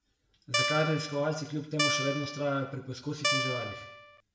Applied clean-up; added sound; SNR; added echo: none; Guitar; -1 dB; reverberation time 0.7 s.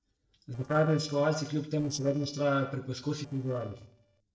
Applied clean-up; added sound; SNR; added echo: neural separator model SepFormer DNS4.